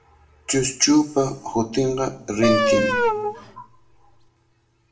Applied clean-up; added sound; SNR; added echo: none; Wind instrument, woodwind instrument; -1 dB; reverberation time 1.7 s.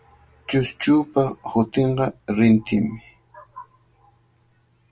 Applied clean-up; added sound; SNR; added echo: none; none; none; none.